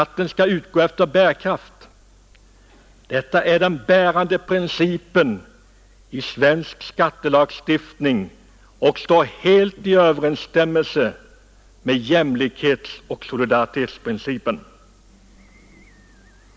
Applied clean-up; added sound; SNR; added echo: none; none; none; none.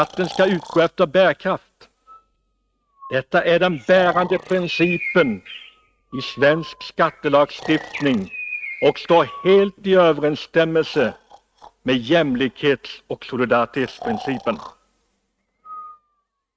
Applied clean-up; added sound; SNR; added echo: neural mask model RNNoise.